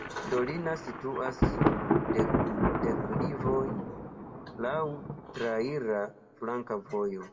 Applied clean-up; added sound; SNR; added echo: none; Thunder; -2 dB; reverberation time 1.1 s.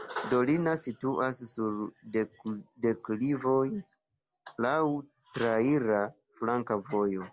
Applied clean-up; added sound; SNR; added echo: none; none; none; none.